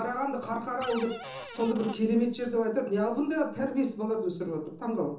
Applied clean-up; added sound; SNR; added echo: none; Cupboard open or close; 11 dB; reverberation time 0.7 s.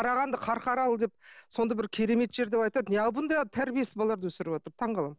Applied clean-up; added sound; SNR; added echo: none; none; none; none.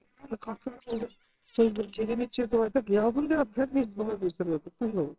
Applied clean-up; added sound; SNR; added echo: neural separator model SepFormer WHAMR!.